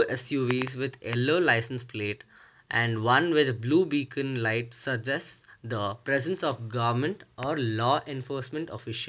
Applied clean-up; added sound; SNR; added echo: none; none; none; none.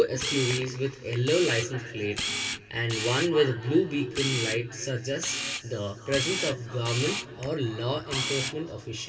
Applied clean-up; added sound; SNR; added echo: none; Camera; 6 dB; reverberation time 2.9 s.